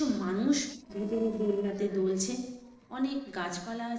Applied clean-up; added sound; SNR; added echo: neural separator model SepFormer DNS4.